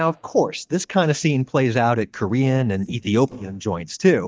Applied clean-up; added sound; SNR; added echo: neural mask model DeepFilterNet 3.